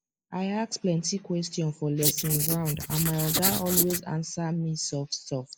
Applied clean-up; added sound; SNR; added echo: neural mask model Resemble Enhance denoiser.